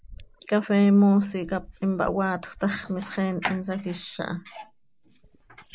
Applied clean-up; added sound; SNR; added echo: neural mask model Resemble Enhance denoiser.